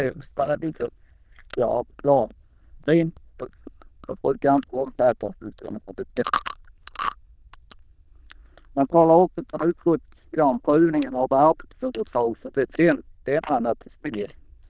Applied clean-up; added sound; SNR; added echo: neural diffusion model UNIVERSE++.